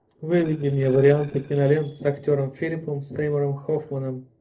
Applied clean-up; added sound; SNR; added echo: neural separator model SepFormer DNS4.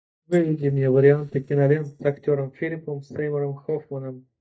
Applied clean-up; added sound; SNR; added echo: neural mask model DeepFilterNet 3.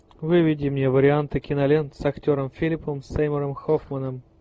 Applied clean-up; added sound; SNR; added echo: none; none; none; none.